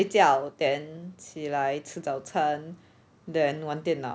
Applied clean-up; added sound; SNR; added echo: none; none; none; none.